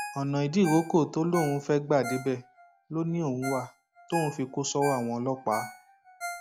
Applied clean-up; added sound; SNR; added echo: none; Ringtone; 12 dB; none.